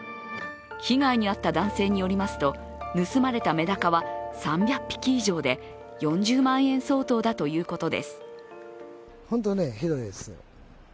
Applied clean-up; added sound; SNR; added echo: none; none; none; none.